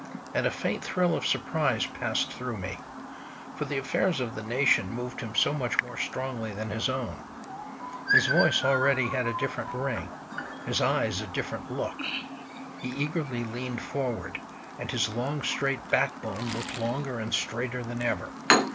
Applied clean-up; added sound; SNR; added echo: none; Chirp, tweet; 5 dB; none.